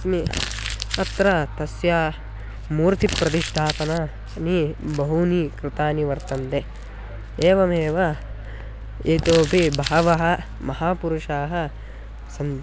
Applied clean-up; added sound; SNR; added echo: none; Crumpling, crinkling; 8 dB; none.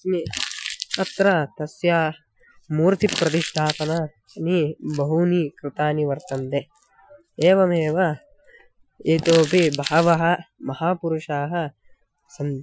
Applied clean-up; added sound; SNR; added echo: classical method Wiener filter.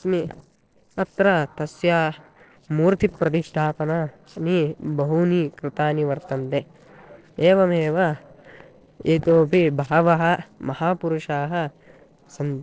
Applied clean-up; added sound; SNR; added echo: neural separator model SepFormer DNS4.